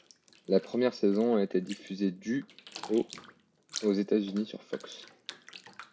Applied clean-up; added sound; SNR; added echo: none; Bathtub (filling or washing); 18 dB; none.